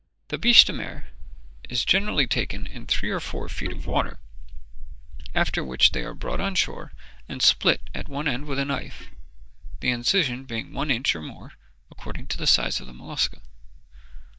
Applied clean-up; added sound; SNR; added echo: neural mask model DeepFilterNet 3.